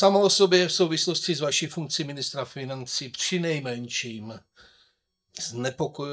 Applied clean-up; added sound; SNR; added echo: neural mask model DeepFilterNet 3.